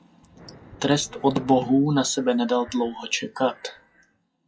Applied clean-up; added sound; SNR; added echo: classical method WPE with log-MMSE.